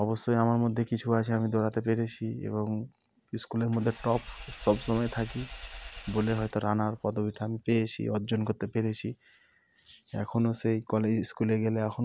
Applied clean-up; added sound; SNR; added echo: none; Engine / Vehicle; 15 dB; none.